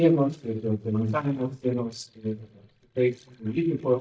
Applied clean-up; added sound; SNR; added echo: neural mask model DeepFilterNet 3.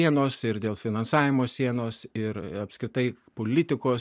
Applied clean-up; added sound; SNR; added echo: none; none; none; none.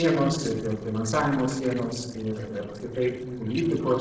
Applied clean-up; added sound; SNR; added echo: neural separator model SepFormer DNS4.